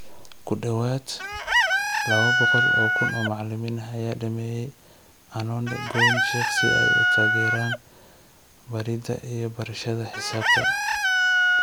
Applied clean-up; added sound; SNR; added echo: none; Chicken, rooster; -5 dB; none.